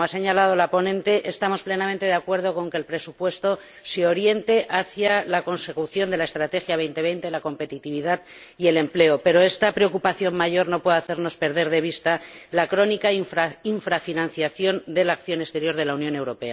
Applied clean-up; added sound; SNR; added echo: none; none; none; none.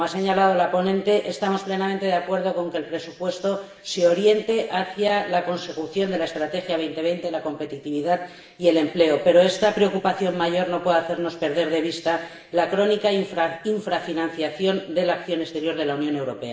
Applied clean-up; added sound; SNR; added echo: none; none; none; reverberation time 0.8 s.